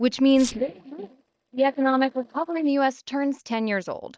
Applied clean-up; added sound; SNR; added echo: neural mask model DeepFilterNet 3.